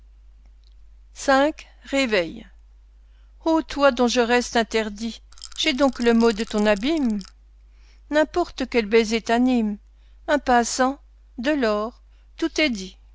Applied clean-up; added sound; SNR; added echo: none; Rattle / Rattle (instrument); 16 dB; none.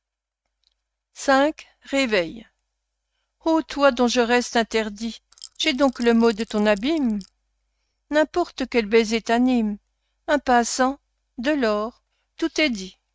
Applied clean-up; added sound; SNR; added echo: neural mask model RNNoise.